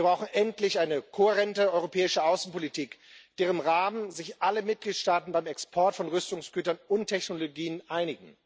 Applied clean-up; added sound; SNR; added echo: none; none; none; none.